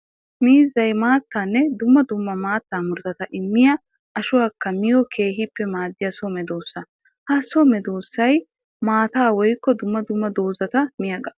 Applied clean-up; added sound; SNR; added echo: none; none; none; none.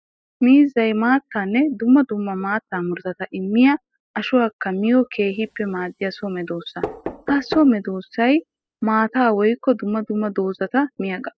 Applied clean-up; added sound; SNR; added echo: classical method spectral subtraction.